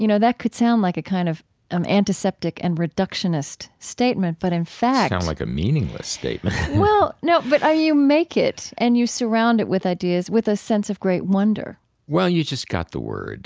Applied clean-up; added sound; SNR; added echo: none; none; none; none.